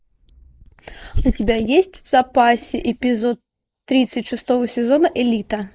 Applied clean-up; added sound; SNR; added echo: neural mask model Resemble Enhance denoiser.